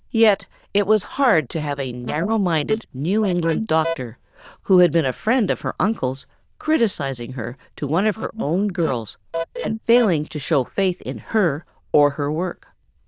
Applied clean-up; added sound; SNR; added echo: neural diffusion model UNIVERSE++.